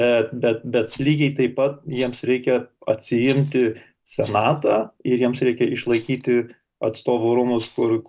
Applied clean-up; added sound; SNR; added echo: none; Rattle; 20 dB; none.